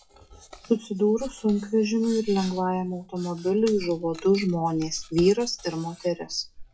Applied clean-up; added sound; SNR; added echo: classical method WPE with log-MMSE.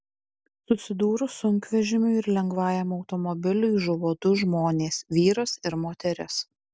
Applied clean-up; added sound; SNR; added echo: none; none; none; none.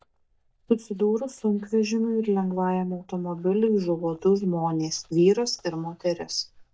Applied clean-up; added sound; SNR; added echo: neural mask model DeepFilterNet 3.